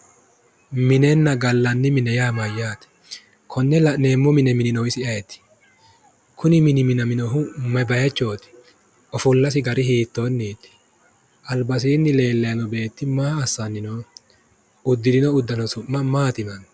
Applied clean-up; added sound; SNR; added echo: none; none; none; none.